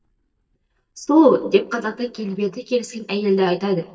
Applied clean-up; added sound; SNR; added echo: neural mask model DeepFilterNet 3.